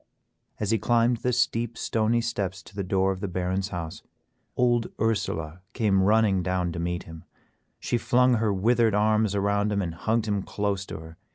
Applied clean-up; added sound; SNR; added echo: none; none; none; none.